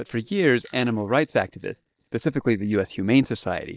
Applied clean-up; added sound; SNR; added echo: neural mask model DeepFilterNet 3.